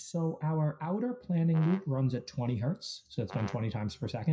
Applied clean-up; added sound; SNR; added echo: classical method WPE with log-MMSE.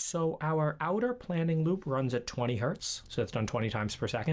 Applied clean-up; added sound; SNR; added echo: none; none; none; none.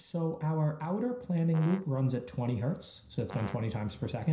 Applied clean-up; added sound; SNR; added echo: none; Brass instrument; 17 dB; reverberation time 0.5 s.